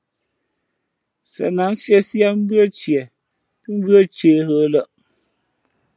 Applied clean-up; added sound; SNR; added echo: none; none; none; none.